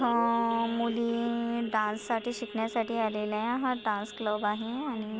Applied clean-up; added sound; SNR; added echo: none; Idling / Sawing / Accelerating, revving, vroom; 13 dB; none.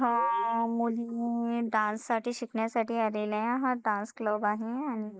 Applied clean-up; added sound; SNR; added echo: neural mask model Resemble Enhance denoiser.